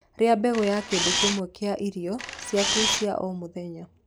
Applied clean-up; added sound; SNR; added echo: none; Camera; 0 dB; none.